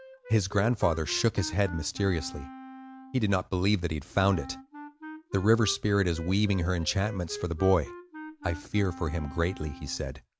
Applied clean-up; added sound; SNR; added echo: none; Wind instrument, woodwind instrument; 16 dB; none.